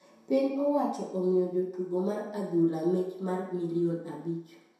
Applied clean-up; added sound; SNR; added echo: none; none; none; reverberation time 0.7 s.